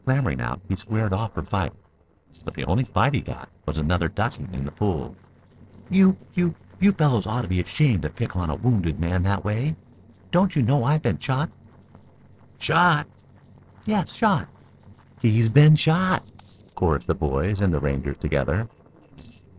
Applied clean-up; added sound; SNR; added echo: neural separator model SepFormer DNS4.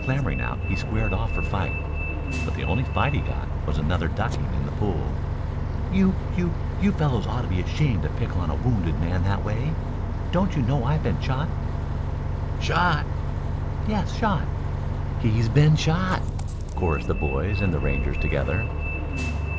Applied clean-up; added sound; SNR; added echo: none; Bus; 0 dB; none.